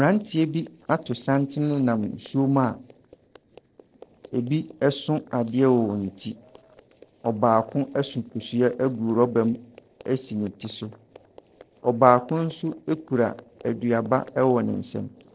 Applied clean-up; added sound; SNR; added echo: neural separator model SepFormer DNS4.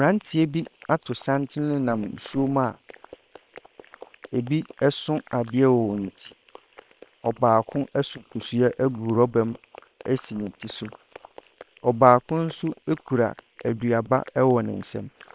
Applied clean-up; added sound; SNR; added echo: neural separator model SepFormer WHAM!.